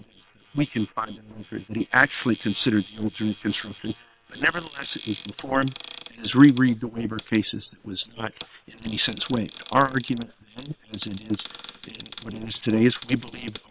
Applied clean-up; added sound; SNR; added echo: neural separator model SepFormer WHAM!.